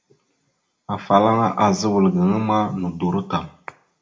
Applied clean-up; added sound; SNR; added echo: none; none; none; reverberation time 0.2 s.